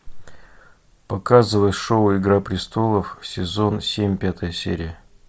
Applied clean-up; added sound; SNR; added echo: none; none; none; none.